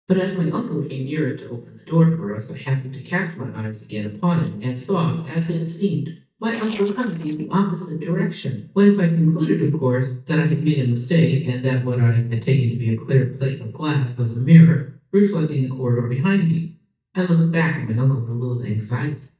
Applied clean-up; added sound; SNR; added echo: neural mask model DeepFilterNet 3.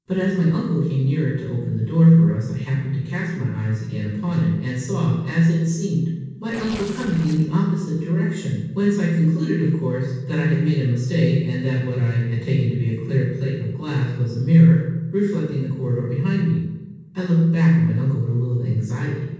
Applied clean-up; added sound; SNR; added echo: neural separator model SepFormer DNS4.